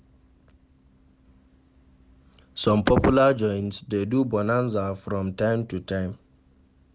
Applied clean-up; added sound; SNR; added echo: none; none; none; none.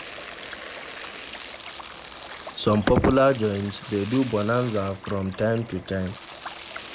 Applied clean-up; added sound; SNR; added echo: none; Domestic sounds, home sounds + Liquid; 14 dB; none.